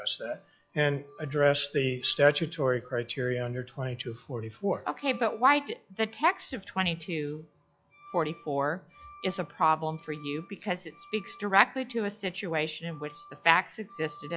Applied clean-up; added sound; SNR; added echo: classical method log-MMSE.